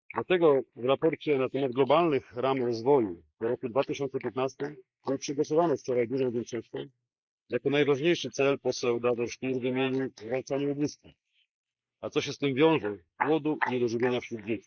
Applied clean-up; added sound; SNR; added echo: neural mask model Resemble Enhance denoiser.